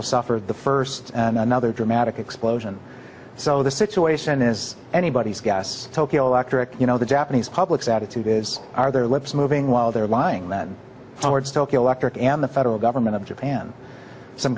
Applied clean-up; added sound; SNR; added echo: none; none; none; none.